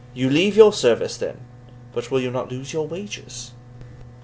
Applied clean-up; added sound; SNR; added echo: none; none; none; none.